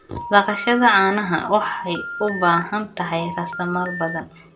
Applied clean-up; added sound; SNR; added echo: none; Telephone; 11 dB; reverberation time 0.3 s.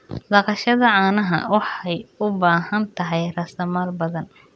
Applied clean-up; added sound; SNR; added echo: none; none; none; none.